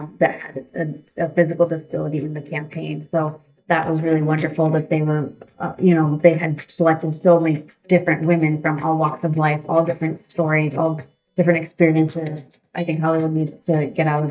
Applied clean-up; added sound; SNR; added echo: neural mask model DeepFilterNet 3.